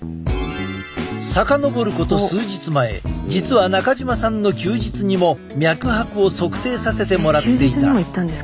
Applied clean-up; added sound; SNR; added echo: none; Guitar; 10 dB; none.